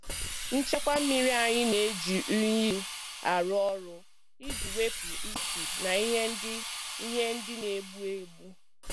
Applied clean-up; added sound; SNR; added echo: none; Hiss; 5 dB; none.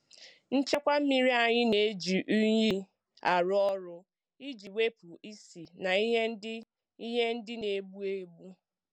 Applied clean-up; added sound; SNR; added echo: none; none; none; none.